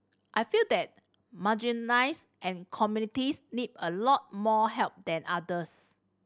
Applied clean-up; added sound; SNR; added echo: none; none; none; none.